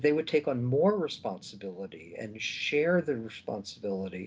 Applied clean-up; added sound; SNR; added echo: none; none; none; none.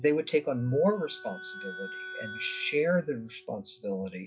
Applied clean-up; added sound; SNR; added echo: classical method log-MMSE.